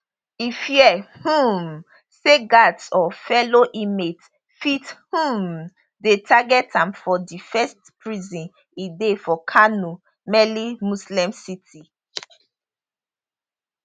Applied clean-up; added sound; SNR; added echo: none; none; none; none.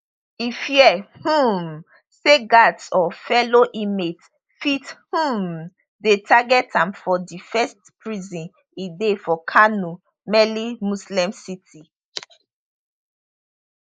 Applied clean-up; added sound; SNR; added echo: neural mask model Resemble Enhance denoiser.